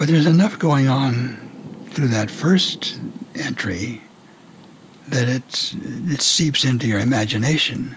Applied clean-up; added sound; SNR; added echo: none; Rain; 20 dB; none.